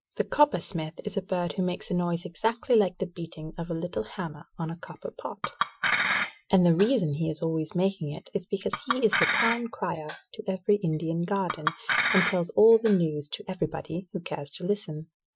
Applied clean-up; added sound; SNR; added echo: classical method Wiener filter.